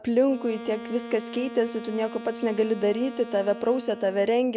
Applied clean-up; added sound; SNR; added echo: none; Wind instrument, woodwind instrument; 13 dB; none.